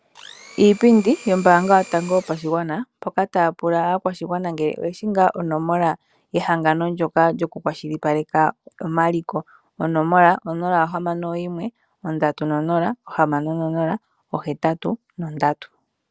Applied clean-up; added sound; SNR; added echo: none; Domestic sounds, home sounds; 20 dB; none.